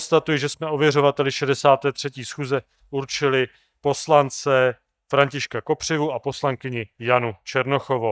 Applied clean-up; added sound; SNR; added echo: neural mask model DeepFilterNet 3.